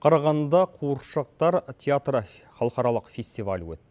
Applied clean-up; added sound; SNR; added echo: none; none; none; none.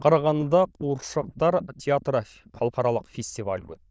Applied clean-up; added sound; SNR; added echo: neural diffusion model UNIVERSE++.